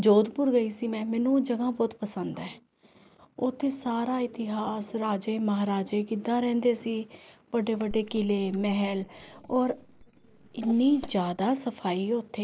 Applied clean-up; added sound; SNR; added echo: neural mask model Resemble Enhance denoiser.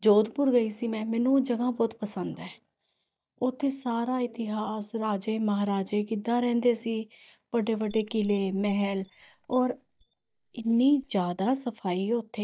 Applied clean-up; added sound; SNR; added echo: neural mask model DeepFilterNet 3.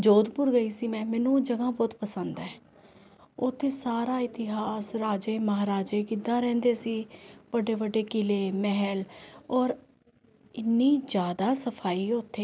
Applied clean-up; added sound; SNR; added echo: none; none; none; none.